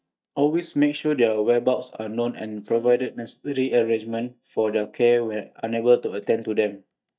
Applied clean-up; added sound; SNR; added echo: neural mask model DeepFilterNet 3.